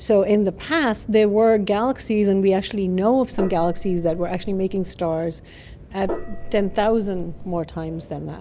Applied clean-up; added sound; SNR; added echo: none; Gong; 8 dB; none.